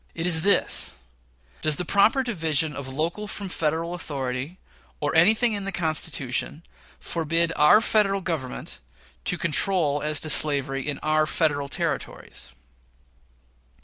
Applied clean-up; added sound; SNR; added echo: none; none; none; none.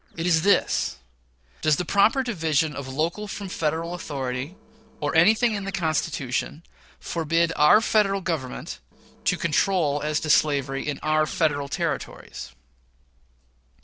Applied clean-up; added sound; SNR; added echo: neural separator model SepFormer DNS4.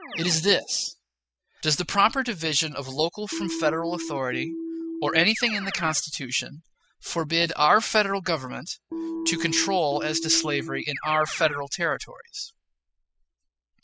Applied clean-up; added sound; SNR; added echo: classical method spectral subtraction.